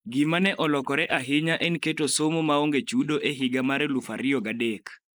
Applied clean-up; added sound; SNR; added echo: neural mask model Resemble Enhance denoiser.